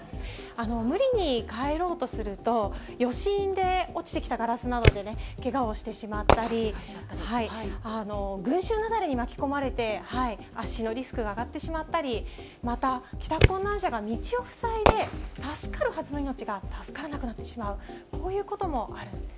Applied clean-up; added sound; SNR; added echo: none; Fireworks; -1 dB; none.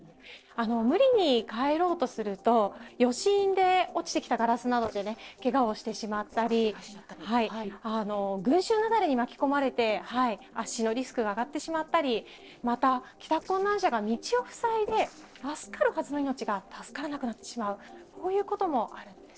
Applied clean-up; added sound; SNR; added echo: neural separator model SepFormer DNS4.